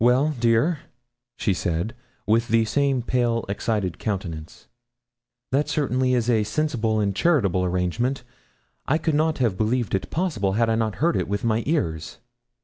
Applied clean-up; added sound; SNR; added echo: none; none; none; none.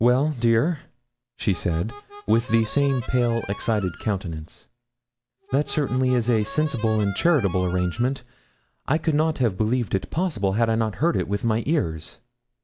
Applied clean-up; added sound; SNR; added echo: none; Harmonica; 16 dB; none.